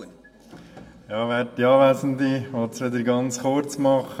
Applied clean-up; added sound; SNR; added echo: none; none; none; reverberation time 1.0 s.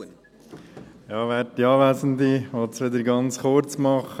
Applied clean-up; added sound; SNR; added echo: none; none; none; none.